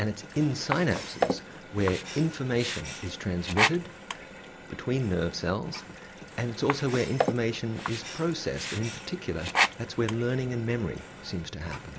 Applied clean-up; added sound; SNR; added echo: none; Sink (filling or washing); 4 dB; none.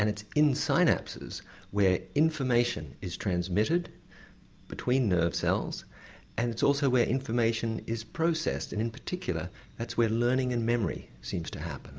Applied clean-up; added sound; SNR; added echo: none; none; none; none.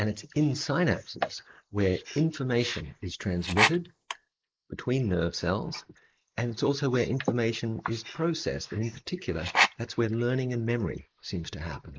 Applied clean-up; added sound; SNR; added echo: neural mask model Resemble Enhance denoiser.